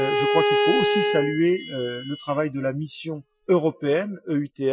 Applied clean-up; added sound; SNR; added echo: classical method Wiener filter.